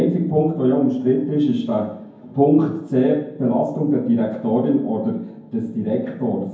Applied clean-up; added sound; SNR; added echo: none; none; none; reverberation time 0.9 s.